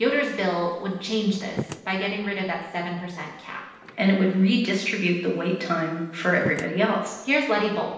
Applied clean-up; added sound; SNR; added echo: none; Slam; 17 dB; reverberation time 0.9 s.